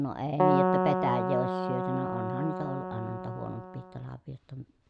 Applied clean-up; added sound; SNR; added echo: none; Keyboard (musical); -4 dB; none.